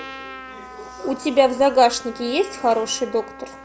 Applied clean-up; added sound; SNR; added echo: none; Trumpet; 17 dB; none.